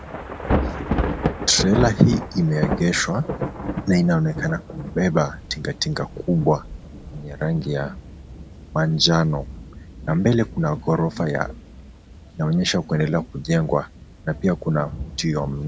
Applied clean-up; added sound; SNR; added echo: none; Thunder / Rain; 8 dB; none.